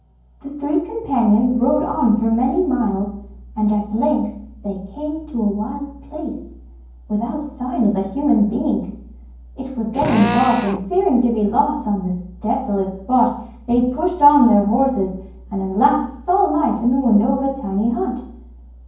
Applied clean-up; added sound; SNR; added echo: none; Drill; 6 dB; reverberation time 0.9 s.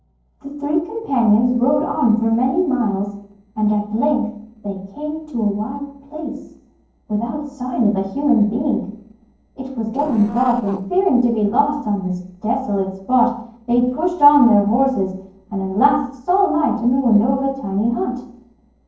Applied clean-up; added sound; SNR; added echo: neural separator model SepFormer DNS4.